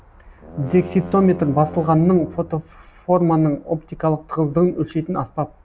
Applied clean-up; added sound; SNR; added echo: none; Brass instrument; 16 dB; none.